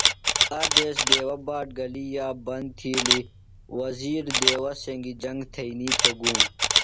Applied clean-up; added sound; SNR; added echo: none; Camera; -5 dB; none.